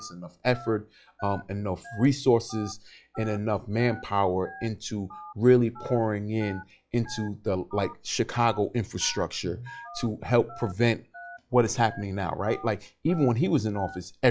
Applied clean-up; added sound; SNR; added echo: classical method log-MMSE.